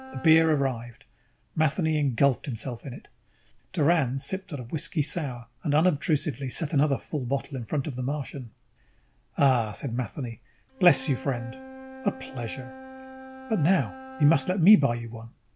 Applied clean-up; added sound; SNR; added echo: none; Wind instrument, woodwind instrument; 20 dB; none.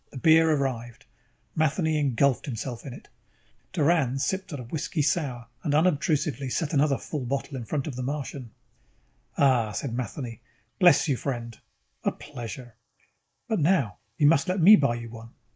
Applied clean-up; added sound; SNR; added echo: neural mask model Resemble Enhance denoiser.